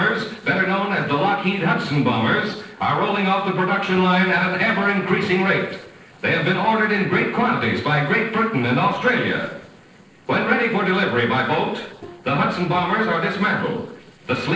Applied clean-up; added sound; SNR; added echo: neural separator model SepFormer DNS4.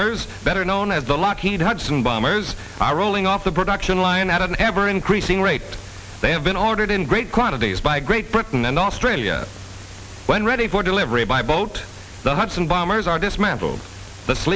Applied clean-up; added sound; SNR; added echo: none; none; none; none.